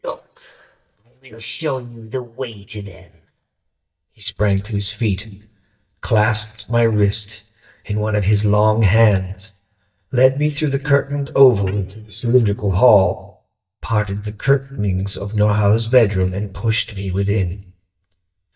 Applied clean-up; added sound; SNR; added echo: neural mask model DeepFilterNet 3.